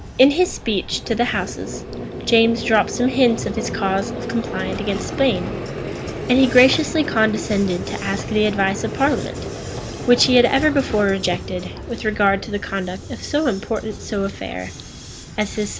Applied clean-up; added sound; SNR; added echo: none; Vehicle; 8 dB; none.